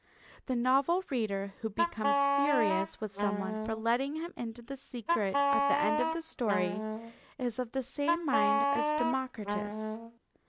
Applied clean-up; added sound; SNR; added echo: none; Wind instrument, woodwind instrument; -3 dB; none.